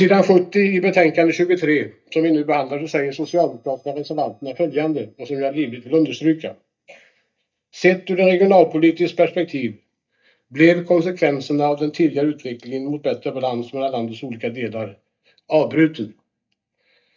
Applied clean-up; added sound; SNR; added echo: neural mask model DeepFilterNet 3.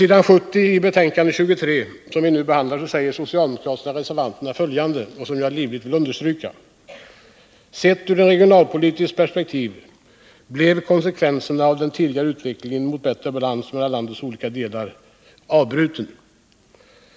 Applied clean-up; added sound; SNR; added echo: none; none; none; none.